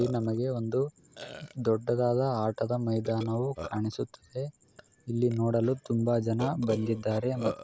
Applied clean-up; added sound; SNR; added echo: none; Burping, eructation; 14 dB; none.